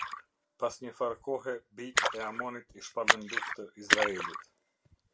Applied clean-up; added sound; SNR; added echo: none; Splash, splatter; -4 dB; none.